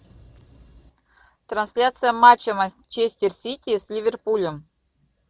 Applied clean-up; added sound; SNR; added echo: none; none; none; none.